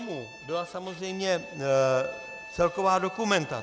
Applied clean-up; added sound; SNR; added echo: none; Bowed string instrument; 17 dB; none.